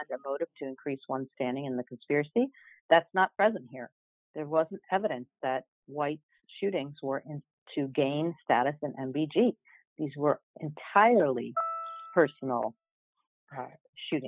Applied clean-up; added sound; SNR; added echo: classical method spectral subtraction.